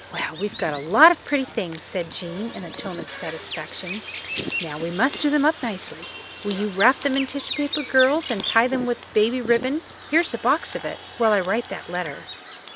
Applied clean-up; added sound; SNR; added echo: none; Bird vocalization, bird call, bird song; 10 dB; none.